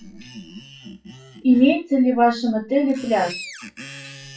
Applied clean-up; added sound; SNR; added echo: classical method WPE with log-MMSE.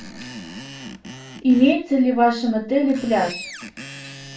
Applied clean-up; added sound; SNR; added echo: none; Screech; 16 dB; reverberation time 0.3 s.